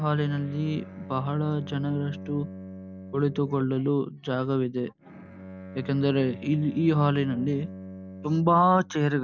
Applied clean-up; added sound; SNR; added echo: none; Bowed string instrument; 15 dB; none.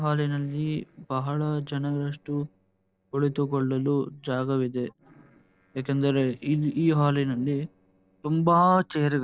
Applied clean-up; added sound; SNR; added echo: neural separator model SepFormer DNS4.